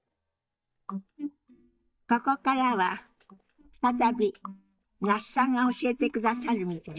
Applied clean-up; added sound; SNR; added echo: neural mask model DeepFilterNet 3.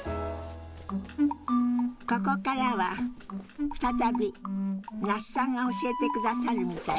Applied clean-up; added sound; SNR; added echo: none; Zipper (clothing); 18 dB; none.